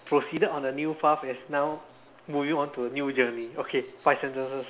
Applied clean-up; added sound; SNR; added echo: none; none; none; none.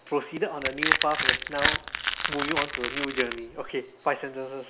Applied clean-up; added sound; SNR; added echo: none; Crushing; -3 dB; none.